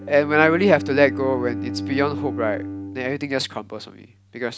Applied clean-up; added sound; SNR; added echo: none; Bowed string instrument; 9 dB; none.